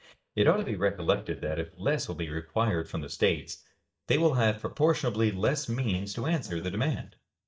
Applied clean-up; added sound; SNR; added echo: neural mask model DeepFilterNet 3.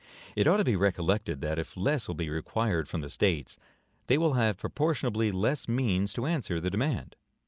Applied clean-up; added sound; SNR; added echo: none; none; none; none.